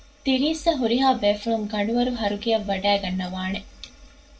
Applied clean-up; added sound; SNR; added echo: none; none; none; reverberation time 0.2 s.